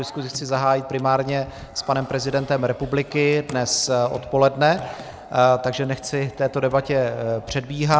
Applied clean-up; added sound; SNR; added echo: none; Bark / Growling + Hands / Wood; 20 dB; none.